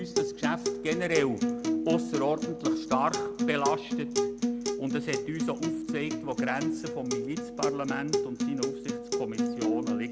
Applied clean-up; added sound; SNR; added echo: none; Acoustic guitar; -2 dB; none.